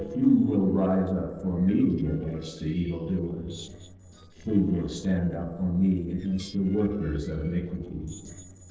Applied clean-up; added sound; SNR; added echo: neural separator model SepFormer DNS4.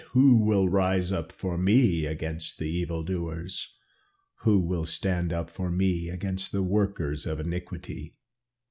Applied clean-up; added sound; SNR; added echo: none; none; none; none.